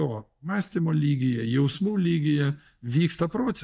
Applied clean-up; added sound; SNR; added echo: neural mask model DeepFilterNet 3.